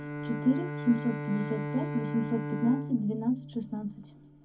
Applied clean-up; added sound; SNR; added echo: none; Bowed string instrument; 6 dB; reverberation time 0.3 s.